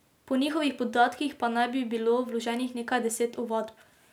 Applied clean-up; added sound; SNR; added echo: none; none; none; none.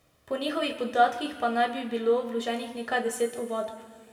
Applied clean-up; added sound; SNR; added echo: none; none; none; reverberation time 1.8 s.